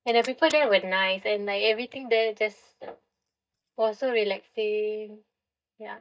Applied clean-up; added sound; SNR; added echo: neural mask model DeepFilterNet 3.